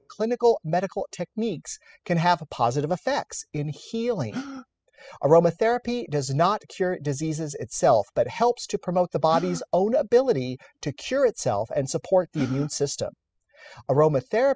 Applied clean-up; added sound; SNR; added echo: classical method spectral subtraction.